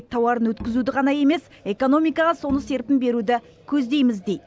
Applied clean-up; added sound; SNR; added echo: none; Bowed string instrument; 19 dB; none.